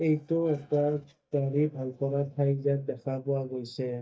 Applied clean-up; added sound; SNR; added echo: neural mask model DeepFilterNet 3.